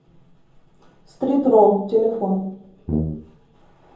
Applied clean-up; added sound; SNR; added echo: none; Brass instrument; 3 dB; reverberation time 0.7 s.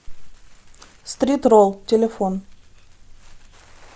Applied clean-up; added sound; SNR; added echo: none; none; none; none.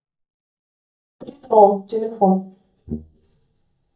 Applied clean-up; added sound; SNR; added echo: neural mask model DeepFilterNet 3.